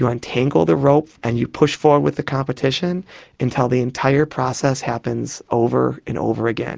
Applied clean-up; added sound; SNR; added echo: none; none; none; none.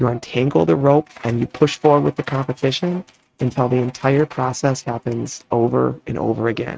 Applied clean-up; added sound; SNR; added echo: neural mask model RNNoise.